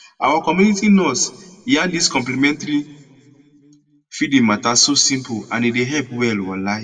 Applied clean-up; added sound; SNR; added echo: none; none; none; reverberation time 1.2 s.